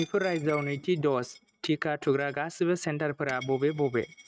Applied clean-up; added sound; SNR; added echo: neural mask model RNNoise.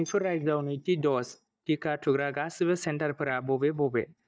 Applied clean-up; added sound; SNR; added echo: neural mask model DeepFilterNet 3.